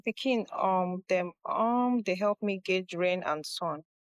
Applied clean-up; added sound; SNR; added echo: neural mask model Resemble Enhance denoiser.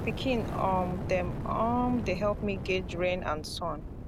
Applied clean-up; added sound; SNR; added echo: none; Fire; 5 dB; none.